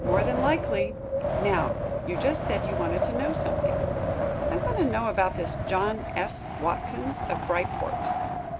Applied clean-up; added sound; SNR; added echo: none; Wind; -2 dB; none.